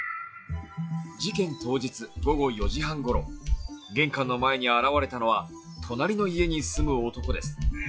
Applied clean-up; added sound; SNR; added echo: classical method log-MMSE.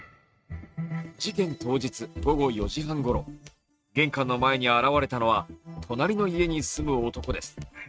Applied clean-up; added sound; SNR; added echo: neural mask model RNNoise.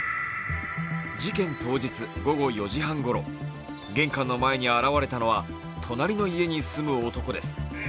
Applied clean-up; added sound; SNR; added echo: none; none; none; none.